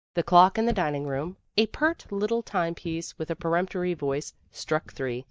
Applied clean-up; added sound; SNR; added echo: neural mask model DeepFilterNet 3.